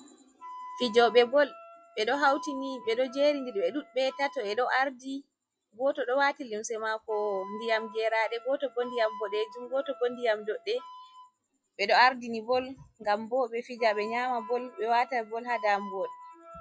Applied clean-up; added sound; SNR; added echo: classical method log-MMSE.